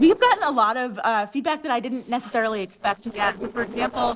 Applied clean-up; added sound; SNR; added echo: neural separator model SepFormer DNS4.